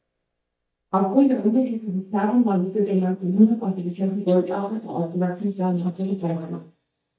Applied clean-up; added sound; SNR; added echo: neural mask model DeepFilterNet 3.